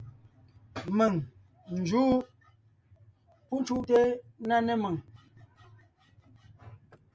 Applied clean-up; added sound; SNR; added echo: none; none; none; none.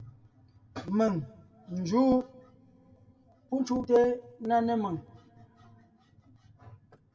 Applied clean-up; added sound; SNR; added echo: none; none; none; reverberation time 0.2 s.